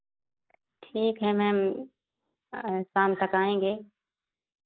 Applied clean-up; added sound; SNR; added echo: neural mask model Resemble Enhance denoiser.